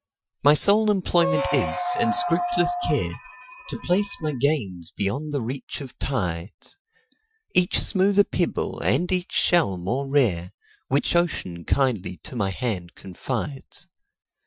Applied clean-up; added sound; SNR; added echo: classical method Wiener filter.